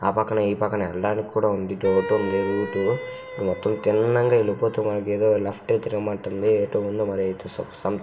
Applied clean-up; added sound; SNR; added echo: none; Wind instrument, woodwind instrument; 12 dB; reverberation time 0.7 s.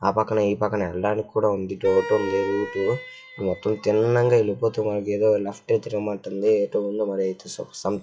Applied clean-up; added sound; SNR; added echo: classical method WPE with log-MMSE.